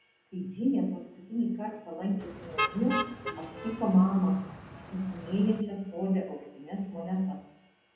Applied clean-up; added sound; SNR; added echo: none; Motor vehicle (road); 6 dB; reverberation time 0.8 s.